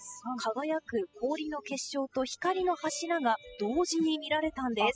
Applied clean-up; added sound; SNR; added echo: classical method spectral subtraction.